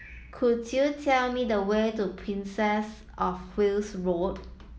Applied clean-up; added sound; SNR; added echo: none; none; none; none.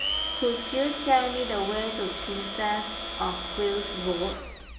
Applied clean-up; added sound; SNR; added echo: none; Domestic sounds, home sounds; 3 dB; reverberation time 0.8 s.